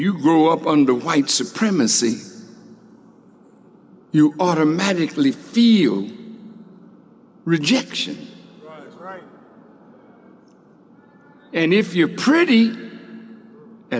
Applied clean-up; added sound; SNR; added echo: none; none; none; none.